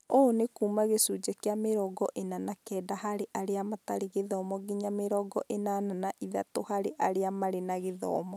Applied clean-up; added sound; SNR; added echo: none; none; none; none.